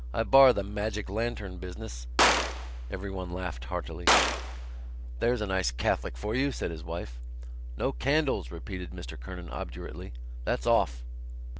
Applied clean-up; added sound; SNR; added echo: none; Gunshot, gunfire; 0 dB; none.